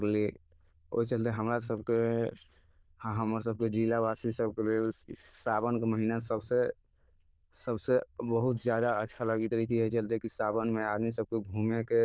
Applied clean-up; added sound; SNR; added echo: neural diffusion model UNIVERSE++.